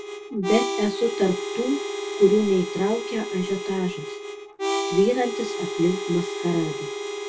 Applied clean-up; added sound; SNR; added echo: none; Harmonica; 5 dB; reverberation time 0.1 s.